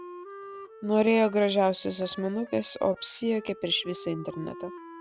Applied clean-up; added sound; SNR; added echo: none; Wind instrument, woodwind instrument; 18 dB; none.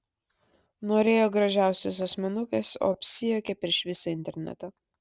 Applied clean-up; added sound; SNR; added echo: none; none; none; none.